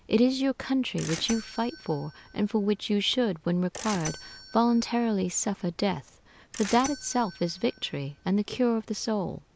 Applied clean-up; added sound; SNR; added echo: none; Bell / Mechanisms; 16 dB; none.